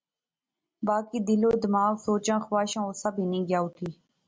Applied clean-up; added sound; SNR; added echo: none; none; none; none.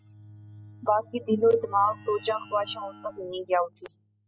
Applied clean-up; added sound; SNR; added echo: classical method spectral subtraction.